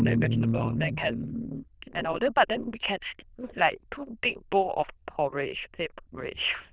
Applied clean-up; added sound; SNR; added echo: neural diffusion model UNIVERSE++.